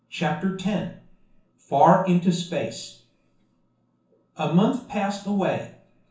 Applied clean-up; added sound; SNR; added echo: none; none; none; reverberation time 0.7 s.